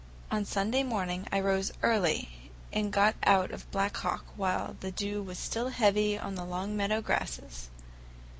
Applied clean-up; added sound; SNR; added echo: none; none; none; none.